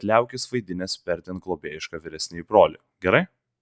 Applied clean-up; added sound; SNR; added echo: none; none; none; none.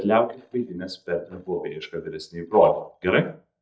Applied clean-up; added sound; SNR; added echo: neural mask model DeepFilterNet 3.